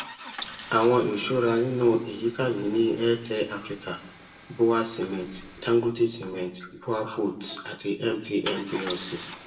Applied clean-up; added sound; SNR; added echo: none; Idling / Engine starting / Car; 17 dB; reverberation time 0.8 s.